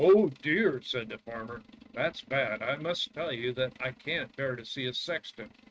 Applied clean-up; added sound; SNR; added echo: neural mask model RNNoise.